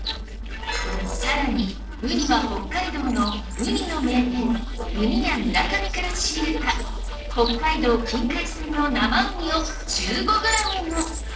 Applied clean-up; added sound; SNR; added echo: neural separator model SepFormer DNS4.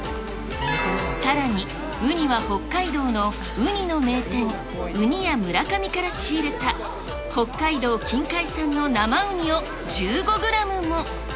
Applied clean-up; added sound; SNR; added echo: none; none; none; none.